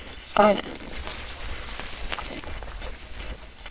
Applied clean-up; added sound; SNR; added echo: neural separator model SepFormer WHAMR!.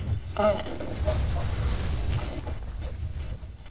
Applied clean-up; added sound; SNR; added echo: none; Fire; -3 dB; reverberation time 1.3 s.